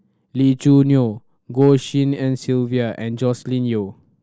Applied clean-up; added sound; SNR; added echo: none; none; none; none.